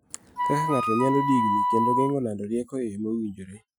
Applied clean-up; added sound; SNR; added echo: classical method Wiener filter.